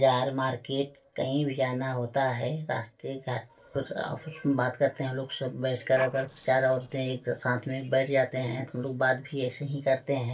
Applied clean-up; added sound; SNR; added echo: neural separator model SepFormer DNS4.